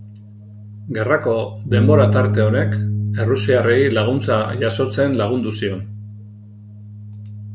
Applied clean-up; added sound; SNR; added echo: none; Bass guitar; 2 dB; none.